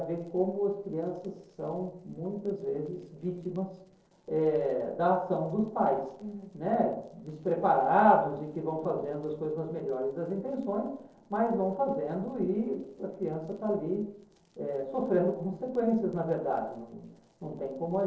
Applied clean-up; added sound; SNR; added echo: neural separator model SepFormer DNS4.